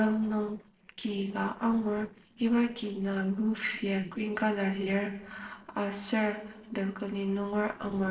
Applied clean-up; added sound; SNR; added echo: neural separator model SepFormer DNS4.